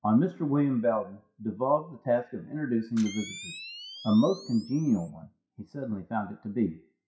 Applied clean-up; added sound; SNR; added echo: classical method WPE with log-MMSE.